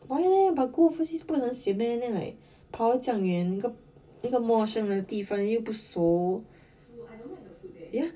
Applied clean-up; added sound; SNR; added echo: none; none; none; reverberation time 0.1 s.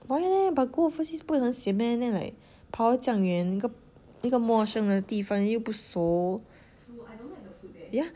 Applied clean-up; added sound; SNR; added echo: none; none; none; none.